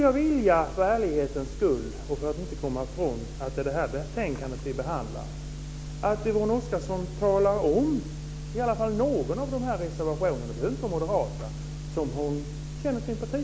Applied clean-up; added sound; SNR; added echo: none; none; none; none.